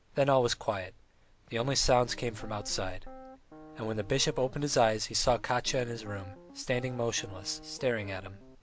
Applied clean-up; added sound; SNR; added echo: none; Piano; 19 dB; none.